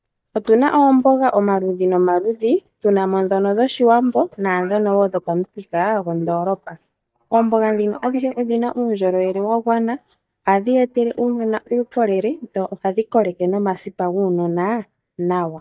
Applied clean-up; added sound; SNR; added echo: neural mask model DeepFilterNet 3.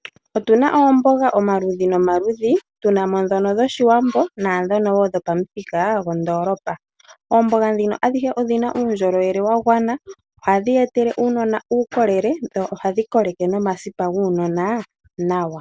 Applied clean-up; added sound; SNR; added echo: none; none; none; none.